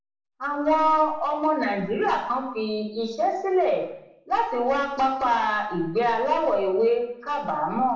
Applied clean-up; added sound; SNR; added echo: none; none; none; reverberation time 0.7 s.